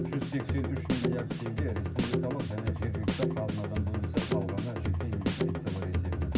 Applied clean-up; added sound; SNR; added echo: none; Drum kit; -4 dB; reverberation time 0.4 s.